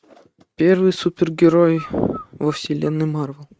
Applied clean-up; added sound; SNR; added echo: neural mask model RNNoise.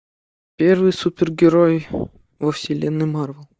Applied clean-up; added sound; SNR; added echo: neural mask model DeepFilterNet 3.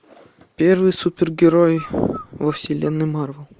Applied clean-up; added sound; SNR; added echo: none; Bird; 20 dB; none.